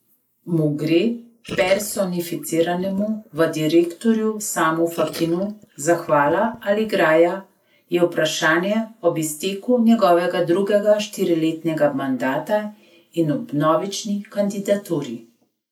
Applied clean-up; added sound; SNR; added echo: neural mask model Resemble Enhance denoiser.